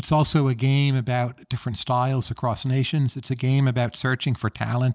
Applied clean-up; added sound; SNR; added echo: none; none; none; none.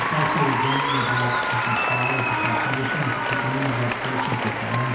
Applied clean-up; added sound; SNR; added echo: none; Applause; -3 dB; reverberation time 2.2 s.